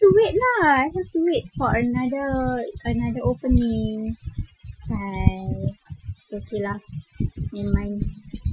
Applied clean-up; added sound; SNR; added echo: classical method Wiener filter.